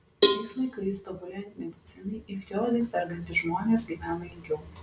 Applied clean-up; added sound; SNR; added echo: none; Cowbell; -5 dB; none.